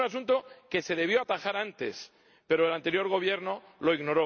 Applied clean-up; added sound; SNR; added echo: none; none; none; none.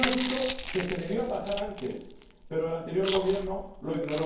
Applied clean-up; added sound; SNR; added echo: none; Chewing, mastication; 4 dB; reverberation time 0.9 s.